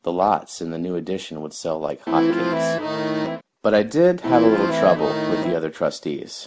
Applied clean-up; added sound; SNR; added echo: none; Accordion; -1 dB; none.